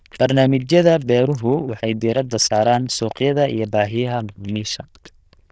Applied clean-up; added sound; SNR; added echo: neural diffusion model UNIVERSE++.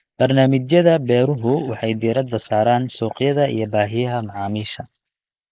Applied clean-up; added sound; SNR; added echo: neural mask model Resemble Enhance denoiser.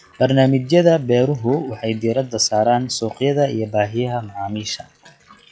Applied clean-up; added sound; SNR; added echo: classical method log-MMSE.